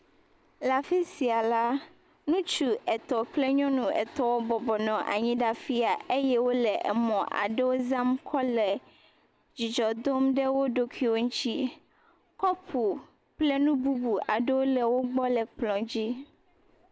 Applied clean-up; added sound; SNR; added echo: none; none; none; none.